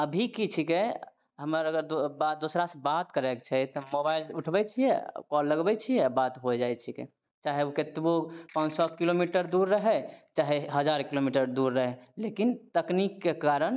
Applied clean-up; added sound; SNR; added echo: neural mask model DeepFilterNet 3.